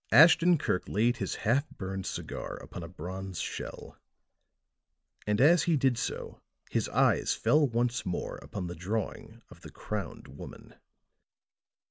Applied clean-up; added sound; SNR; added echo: none; none; none; none.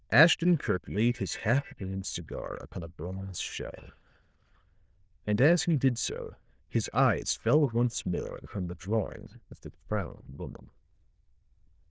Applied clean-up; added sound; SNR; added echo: neural diffusion model UNIVERSE++.